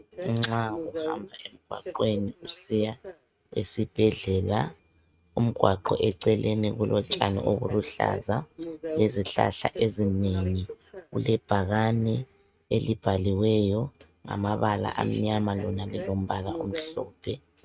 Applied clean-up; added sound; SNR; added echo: neural mask model RNNoise.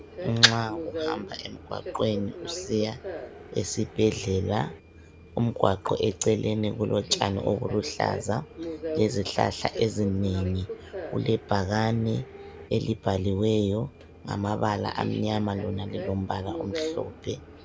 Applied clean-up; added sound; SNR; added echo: none; Subway, metro, underground; 11 dB; none.